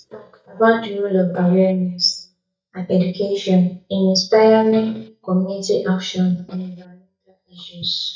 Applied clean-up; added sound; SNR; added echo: neural mask model DeepFilterNet 3.